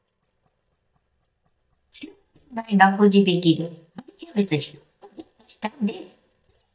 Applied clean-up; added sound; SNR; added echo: neural mask model DeepFilterNet 3.